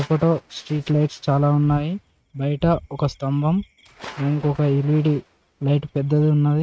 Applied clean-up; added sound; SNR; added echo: neural mask model RNNoise.